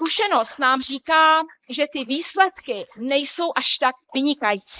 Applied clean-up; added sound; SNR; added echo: neural mask model Resemble Enhance denoiser.